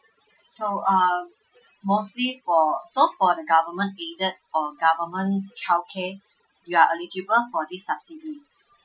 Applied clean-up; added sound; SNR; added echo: classical method Wiener filter.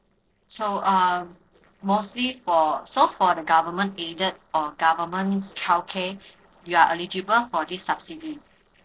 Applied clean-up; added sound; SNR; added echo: neural separator model SepFormer DNS4.